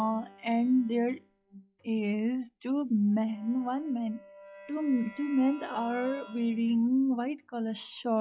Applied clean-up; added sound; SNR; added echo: classical method log-MMSE.